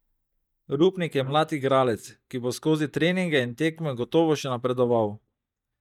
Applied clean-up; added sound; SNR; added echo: neural mask model DeepFilterNet 3.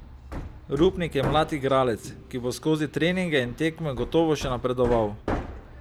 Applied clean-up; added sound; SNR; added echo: none; Hammer; 10 dB; none.